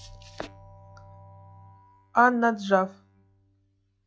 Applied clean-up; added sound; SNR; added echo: classical method log-MMSE.